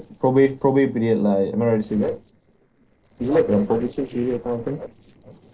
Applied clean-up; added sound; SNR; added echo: neural separator model SepFormer DNS4.